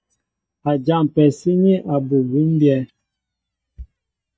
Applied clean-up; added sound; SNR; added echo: neural mask model DeepFilterNet 3.